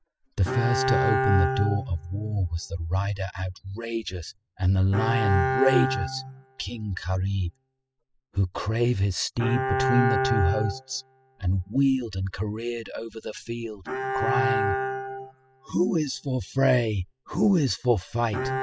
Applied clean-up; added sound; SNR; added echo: classical method spectral subtraction.